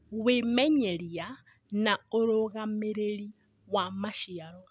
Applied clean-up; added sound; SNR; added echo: none; none; none; none.